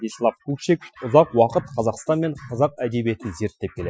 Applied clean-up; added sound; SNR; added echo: classical method Wiener filter.